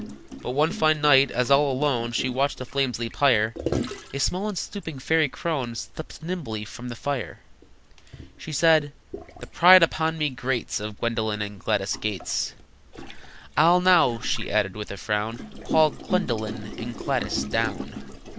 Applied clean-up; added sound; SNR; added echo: none; Gurgling; 11 dB; none.